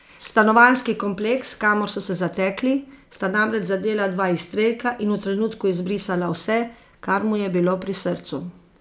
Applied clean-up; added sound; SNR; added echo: none; none; none; none.